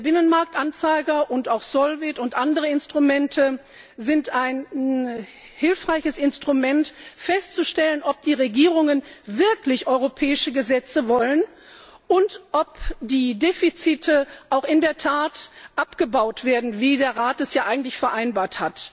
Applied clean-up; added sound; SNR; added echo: none; none; none; none.